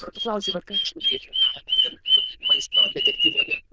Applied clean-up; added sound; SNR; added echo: neural diffusion model UNIVERSE++.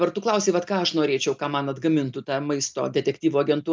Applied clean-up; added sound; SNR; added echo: none; none; none; none.